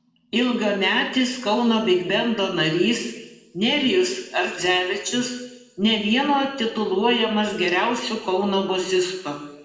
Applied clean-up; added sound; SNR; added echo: none; none; none; reverberation time 1.0 s.